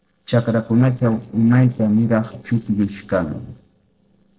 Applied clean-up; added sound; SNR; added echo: neural separator model SepFormer DNS4.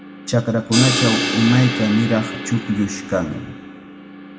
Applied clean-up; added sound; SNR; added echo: none; Crash cymbal; 5 dB; reverberation time 1.1 s.